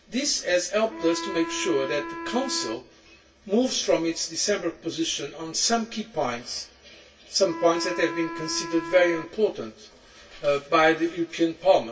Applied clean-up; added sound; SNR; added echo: none; Wind instrument, woodwind instrument; 11 dB; reverberation time 0.2 s.